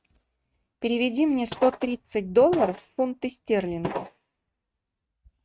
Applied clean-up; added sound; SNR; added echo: neural mask model RNNoise.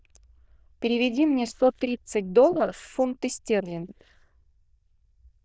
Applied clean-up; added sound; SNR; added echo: neural diffusion model UNIVERSE++.